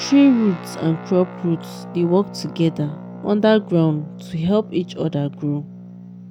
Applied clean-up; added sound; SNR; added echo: none; Guitar; 15 dB; none.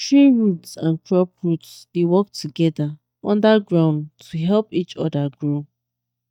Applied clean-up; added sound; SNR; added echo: neural mask model DeepFilterNet 3.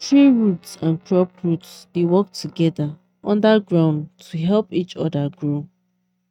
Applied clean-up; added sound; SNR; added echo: neural mask model RNNoise.